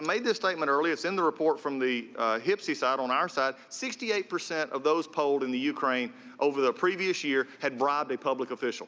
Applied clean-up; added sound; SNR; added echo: none; none; none; none.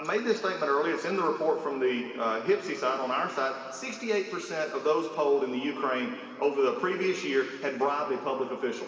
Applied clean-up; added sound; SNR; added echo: none; none; none; reverberation time 2.2 s.